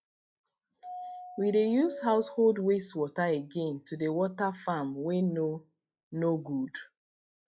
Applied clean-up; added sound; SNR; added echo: classical method log-MMSE.